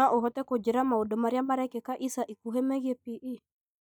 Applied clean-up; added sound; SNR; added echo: neural mask model DeepFilterNet 3.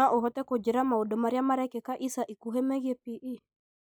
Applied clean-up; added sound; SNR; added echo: neural mask model Resemble Enhance denoiser.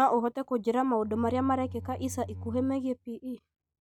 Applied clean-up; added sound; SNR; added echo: neural mask model RNNoise.